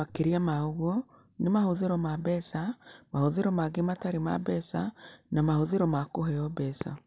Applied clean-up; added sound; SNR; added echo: none; none; none; none.